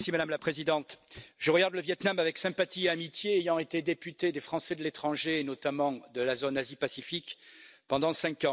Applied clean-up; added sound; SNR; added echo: none; none; none; none.